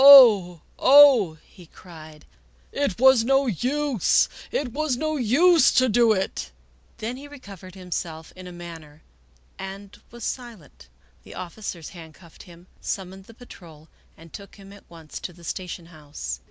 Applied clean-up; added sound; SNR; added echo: none; none; none; none.